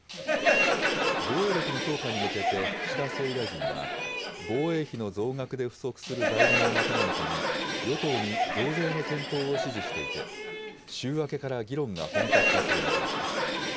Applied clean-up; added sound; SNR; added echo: none; Crowd; -4 dB; none.